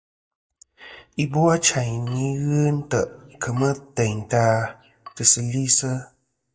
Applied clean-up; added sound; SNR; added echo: neural mask model DeepFilterNet 3.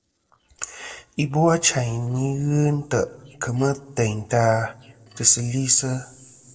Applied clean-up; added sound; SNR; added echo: neural separator model SepFormer DNS4.